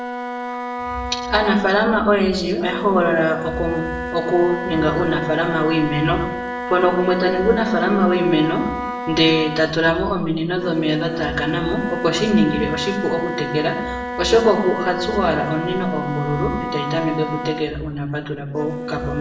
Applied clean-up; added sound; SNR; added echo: none; Wind instrument, woodwind instrument; 8 dB; reverberation time 0.7 s.